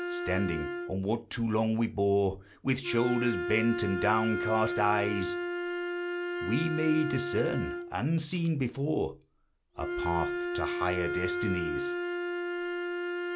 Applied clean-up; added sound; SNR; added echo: none; Wind instrument, woodwind instrument; 3 dB; none.